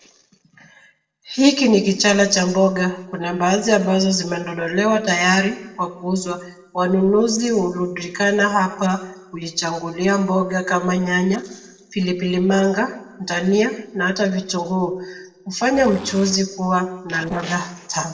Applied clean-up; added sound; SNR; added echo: neural separator model SepFormer DNS4.